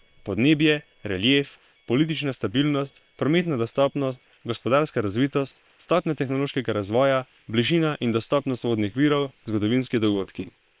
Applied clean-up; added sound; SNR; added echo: neural separator model SepFormer WHAM!.